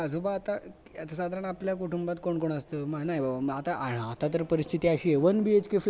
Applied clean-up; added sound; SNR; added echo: none; none; none; none.